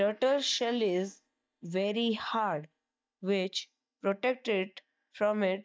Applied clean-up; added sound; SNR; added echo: neural mask model DeepFilterNet 3.